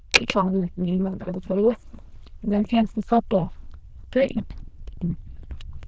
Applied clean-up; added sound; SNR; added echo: neural diffusion model UNIVERSE++.